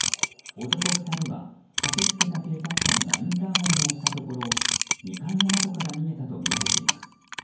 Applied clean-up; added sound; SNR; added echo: none; Clock; -3 dB; reverberation time 0.9 s.